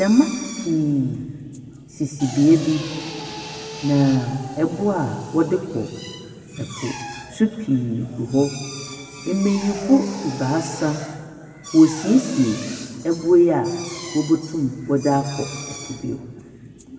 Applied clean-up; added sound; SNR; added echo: none; Drill; 15 dB; reverberation time 2.1 s.